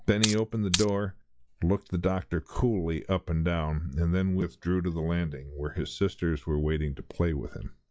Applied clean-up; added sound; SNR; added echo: classical method log-MMSE.